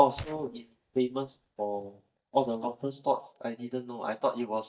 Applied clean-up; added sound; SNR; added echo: neural mask model DeepFilterNet 3.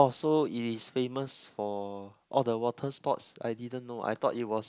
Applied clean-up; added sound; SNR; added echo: none; none; none; none.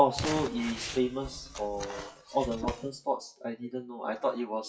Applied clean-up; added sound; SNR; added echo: classical method WPE with log-MMSE.